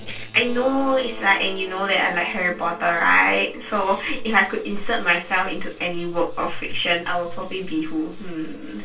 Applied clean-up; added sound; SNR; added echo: neural separator model SepFormer DNS4.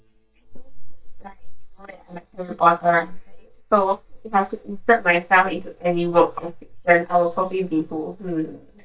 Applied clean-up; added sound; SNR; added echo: neural mask model DeepFilterNet 3.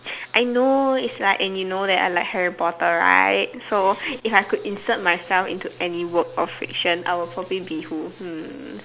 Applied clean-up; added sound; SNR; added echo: none; none; none; none.